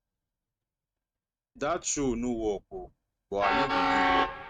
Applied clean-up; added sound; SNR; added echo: neural mask model RNNoise.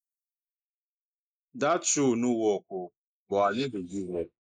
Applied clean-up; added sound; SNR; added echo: neural mask model Resemble Enhance denoiser.